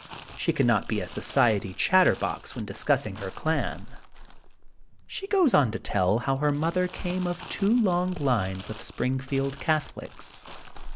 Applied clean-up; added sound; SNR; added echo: none; Crumpling, crinkling; 14 dB; none.